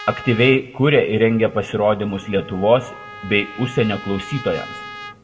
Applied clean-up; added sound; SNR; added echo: none; Trumpet; 17 dB; reverberation time 2.0 s.